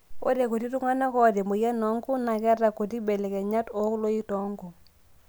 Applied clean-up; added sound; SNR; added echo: none; none; none; none.